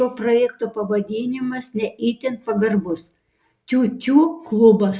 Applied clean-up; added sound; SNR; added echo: none; none; none; none.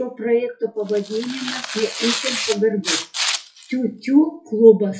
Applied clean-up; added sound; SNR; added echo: classical method WPE with log-MMSE.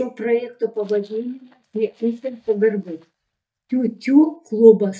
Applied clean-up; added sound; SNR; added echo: neural mask model DeepFilterNet 3.